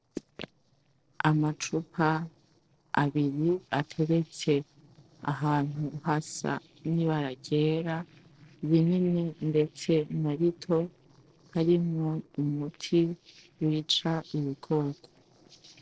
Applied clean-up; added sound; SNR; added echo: neural separator model SepFormer DNS4.